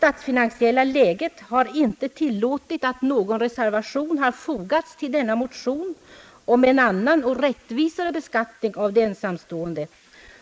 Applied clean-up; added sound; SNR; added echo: neural mask model Resemble Enhance denoiser.